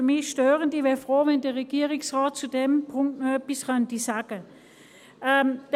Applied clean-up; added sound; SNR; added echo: none; none; none; none.